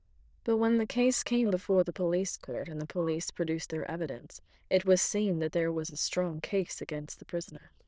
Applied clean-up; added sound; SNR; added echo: neural diffusion model UNIVERSE++.